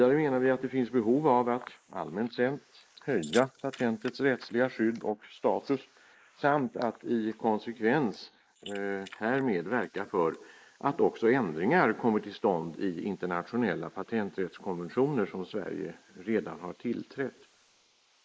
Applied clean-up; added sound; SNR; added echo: neural mask model Resemble Enhance denoiser.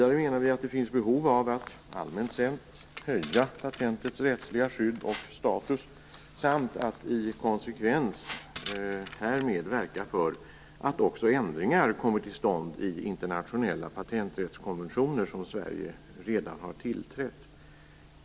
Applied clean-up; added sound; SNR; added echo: none; Crushing + Whoosh, swoosh, swish; 15 dB; none.